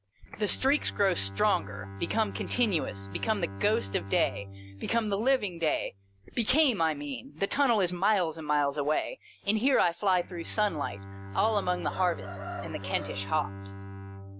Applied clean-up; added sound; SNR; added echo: none; Bowed string instrument + Chicken, rooster; 12 dB; none.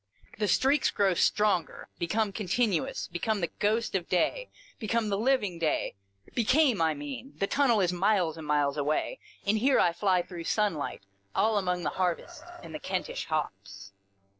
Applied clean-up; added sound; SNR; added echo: neural separator model SepFormer DNS4.